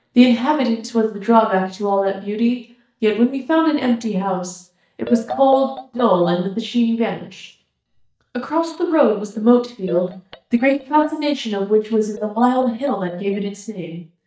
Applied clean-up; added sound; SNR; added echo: neural mask model DeepFilterNet 3.